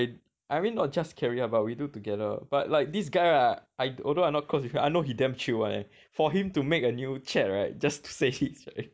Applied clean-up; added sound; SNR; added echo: none; none; none; none.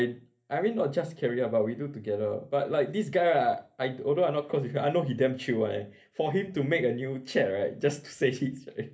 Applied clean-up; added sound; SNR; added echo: none; none; none; reverberation time 0.3 s.